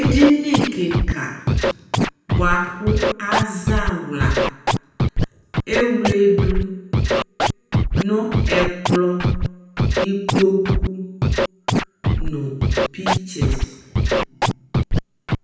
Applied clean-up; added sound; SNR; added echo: none; Scratching (performance technique); -2 dB; reverberation time 0.9 s.